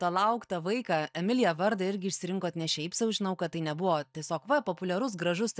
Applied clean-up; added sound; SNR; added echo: neural mask model DeepFilterNet 3.